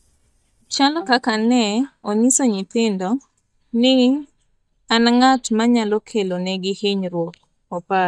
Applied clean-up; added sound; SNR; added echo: neural mask model DeepFilterNet 3.